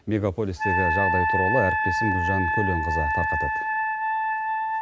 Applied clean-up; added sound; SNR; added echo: none; Wind instrument, woodwind instrument; -3 dB; none.